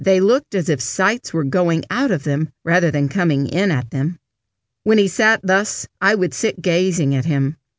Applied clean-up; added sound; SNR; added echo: none; none; none; none.